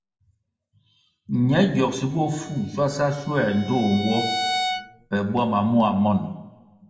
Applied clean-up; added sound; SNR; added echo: none; Bowed string instrument; 8 dB; reverberation time 1.0 s.